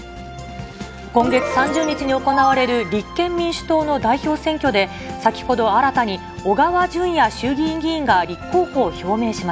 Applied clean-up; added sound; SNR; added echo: none; none; none; none.